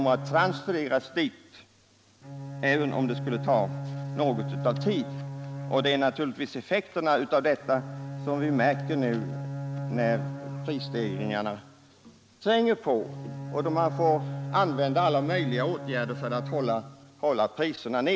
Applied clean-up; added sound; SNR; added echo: none; Bowed string instrument; 8 dB; none.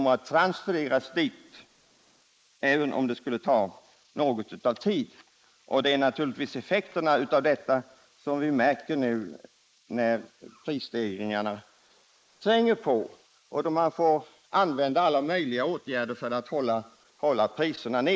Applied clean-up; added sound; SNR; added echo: neural mask model Resemble Enhance denoiser.